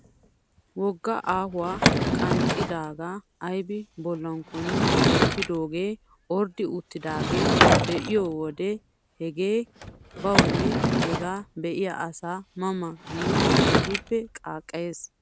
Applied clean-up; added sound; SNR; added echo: none; Sliding door / Wood; -4 dB; none.